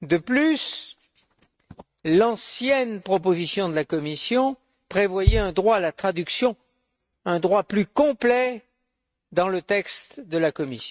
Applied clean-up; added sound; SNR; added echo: neural mask model RNNoise.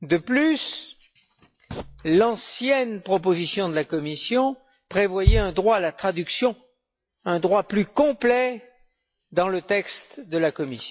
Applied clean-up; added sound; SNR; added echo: classical method log-MMSE.